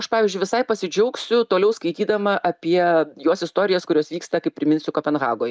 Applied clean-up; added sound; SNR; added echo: none; none; none; none.